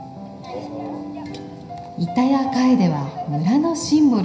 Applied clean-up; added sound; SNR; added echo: none; none; none; reverberation time 0.9 s.